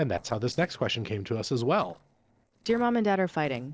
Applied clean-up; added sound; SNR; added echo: neural separator model SepFormer DNS4.